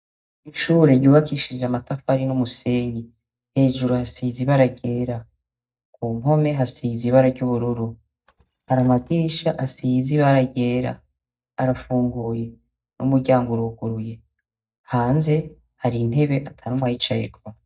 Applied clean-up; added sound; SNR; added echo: neural mask model DeepFilterNet 3.